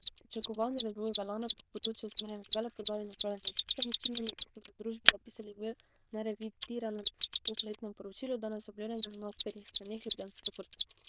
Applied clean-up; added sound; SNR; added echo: neural diffusion model UNIVERSE++.